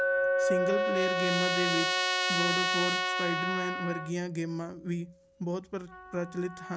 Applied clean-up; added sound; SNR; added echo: none; Glass + Trumpet; -4 dB; none.